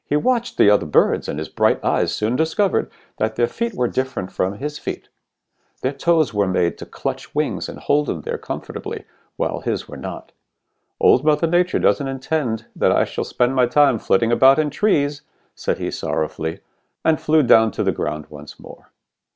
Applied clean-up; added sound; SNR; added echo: none; none; none; none.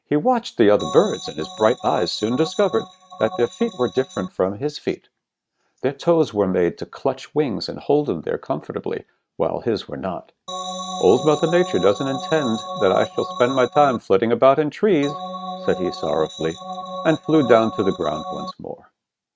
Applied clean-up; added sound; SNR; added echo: neural mask model RNNoise.